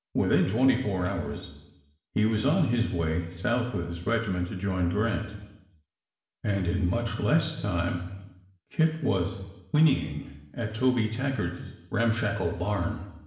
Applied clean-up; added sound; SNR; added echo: none; none; none; reverberation time 1.0 s.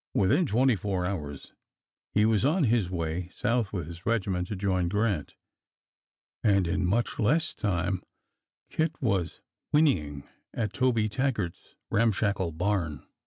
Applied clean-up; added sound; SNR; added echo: none; none; none; none.